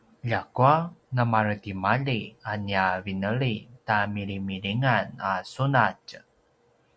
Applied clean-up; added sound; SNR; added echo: none; none; none; none.